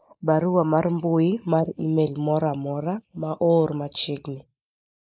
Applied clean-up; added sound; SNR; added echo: neural mask model Resemble Enhance denoiser.